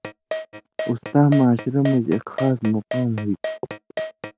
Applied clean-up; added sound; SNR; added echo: none; Keyboard (musical); 10 dB; none.